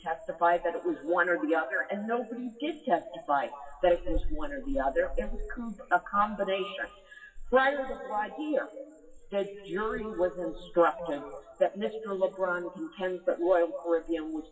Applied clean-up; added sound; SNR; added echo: classical method WPE with log-MMSE.